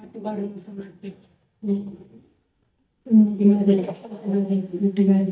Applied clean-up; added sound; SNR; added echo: neural mask model DeepFilterNet 3.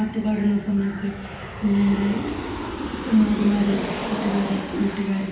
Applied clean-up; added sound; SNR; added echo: none; Aircraft; 8 dB; reverberation time 0.9 s.